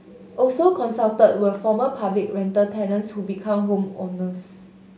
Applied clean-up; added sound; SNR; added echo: none; none; none; none.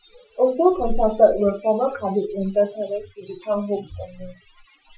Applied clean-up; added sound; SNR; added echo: classical method Wiener filter.